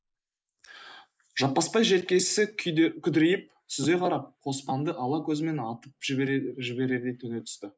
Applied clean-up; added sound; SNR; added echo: neural mask model Resemble Enhance denoiser.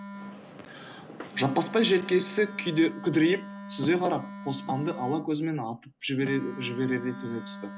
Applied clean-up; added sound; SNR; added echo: none; Wind instrument, woodwind instrument; 13 dB; none.